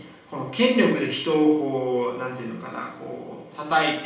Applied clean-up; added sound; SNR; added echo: none; none; none; reverberation time 0.9 s.